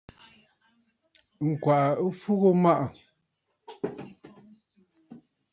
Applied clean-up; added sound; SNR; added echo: none; none; none; none.